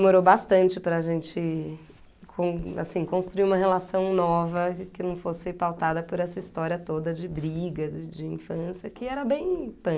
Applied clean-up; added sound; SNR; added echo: none; none; none; none.